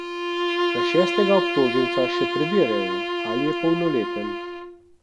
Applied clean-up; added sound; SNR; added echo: none; Bowed string instrument; 1 dB; none.